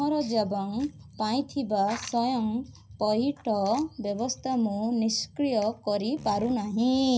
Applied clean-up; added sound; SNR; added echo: none; Fart; 18 dB; reverberation time 0.4 s.